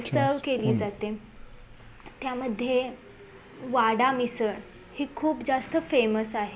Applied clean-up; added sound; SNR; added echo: none; Clock; 10 dB; none.